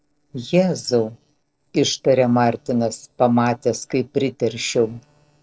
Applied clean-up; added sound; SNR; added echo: neural separator model SepFormer DNS4.